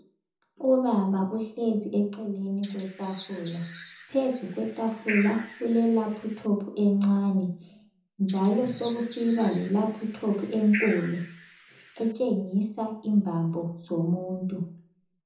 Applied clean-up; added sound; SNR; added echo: none; Bird; 13 dB; reverberation time 0.5 s.